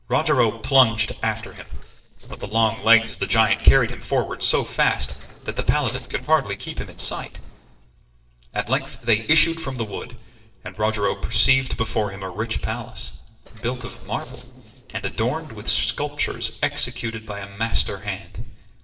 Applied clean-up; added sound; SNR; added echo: neural separator model SepFormer DNS4.